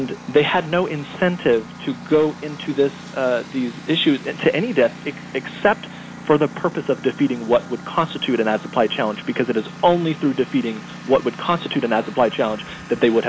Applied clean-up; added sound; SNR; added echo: none; Engine; 15 dB; none.